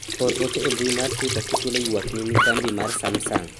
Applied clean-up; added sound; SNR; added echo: none; Squeak / Trickle, dribble / Sink (filling or washing); -2 dB; none.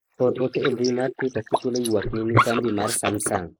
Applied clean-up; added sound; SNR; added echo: neural mask model Resemble Enhance denoiser.